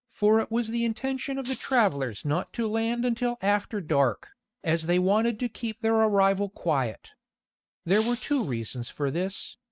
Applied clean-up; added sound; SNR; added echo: neural mask model RNNoise.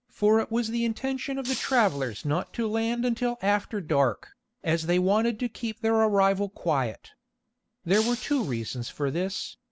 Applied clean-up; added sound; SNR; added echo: none; Shatter; 14 dB; none.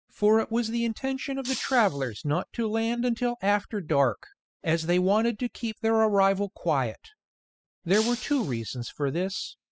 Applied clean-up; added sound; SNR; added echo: classical method spectral subtraction.